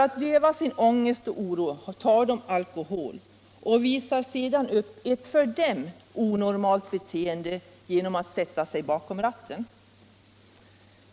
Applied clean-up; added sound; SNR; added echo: none; none; none; none.